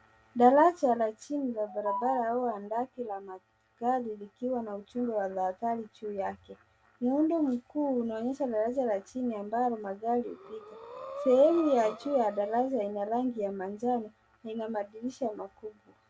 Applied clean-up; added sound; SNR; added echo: none; Breathing; 14 dB; none.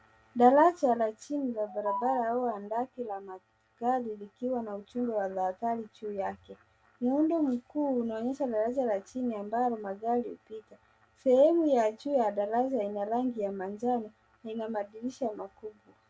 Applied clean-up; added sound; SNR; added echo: none; none; none; none.